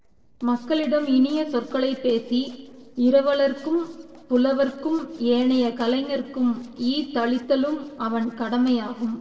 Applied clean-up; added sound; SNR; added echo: neural separator model SepFormer DNS4.